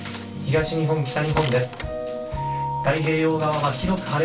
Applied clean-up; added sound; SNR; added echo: none; Bird; 13 dB; reverberation time 0.2 s.